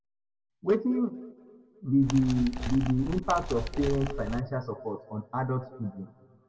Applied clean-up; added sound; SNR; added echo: none; Animal; 5 dB; reverberation time 1.5 s.